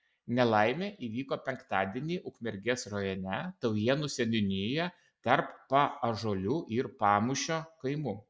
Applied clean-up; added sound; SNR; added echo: neural mask model Resemble Enhance denoiser.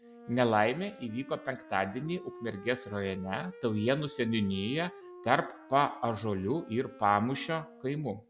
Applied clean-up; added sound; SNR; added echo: none; Wind instrument, woodwind instrument; 18 dB; none.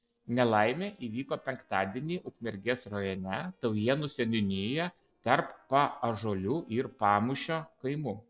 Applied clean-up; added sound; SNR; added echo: neural separator model SepFormer DNS4.